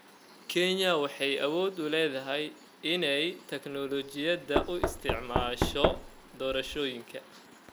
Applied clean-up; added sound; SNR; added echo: none; Knock; 2 dB; none.